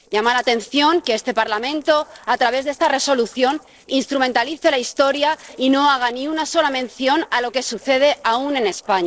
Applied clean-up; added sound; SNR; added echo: neural separator model SepFormer DNS4.